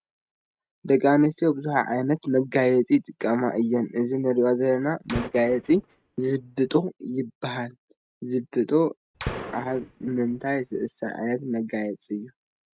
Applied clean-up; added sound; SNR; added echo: neural mask model RNNoise.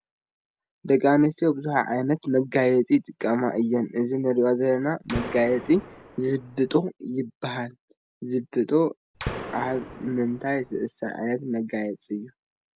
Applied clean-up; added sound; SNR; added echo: none; Gunshot, gunfire; 12 dB; none.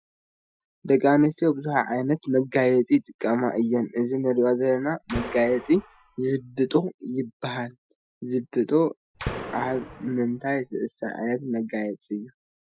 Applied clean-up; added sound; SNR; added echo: classical method Wiener filter.